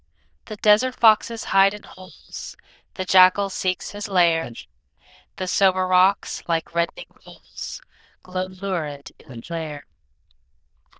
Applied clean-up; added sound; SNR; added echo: neural diffusion model UNIVERSE++.